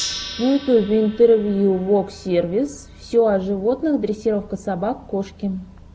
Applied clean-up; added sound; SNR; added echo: none; Gong; 18 dB; none.